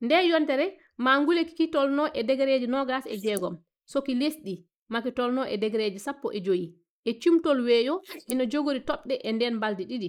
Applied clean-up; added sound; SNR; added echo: neural mask model Resemble Enhance denoiser.